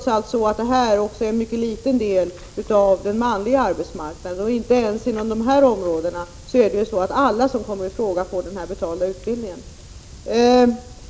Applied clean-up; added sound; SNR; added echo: none; none; none; none.